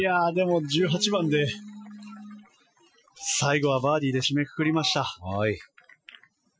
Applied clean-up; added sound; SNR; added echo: classical method Wiener filter.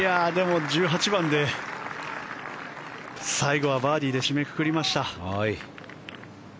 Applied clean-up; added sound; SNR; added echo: none; none; none; none.